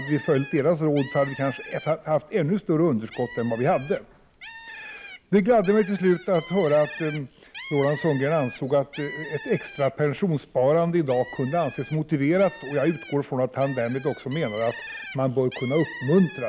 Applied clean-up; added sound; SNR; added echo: none; Bird; 16 dB; none.